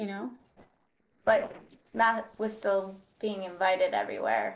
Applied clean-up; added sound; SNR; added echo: neural separator model SepFormer DNS4.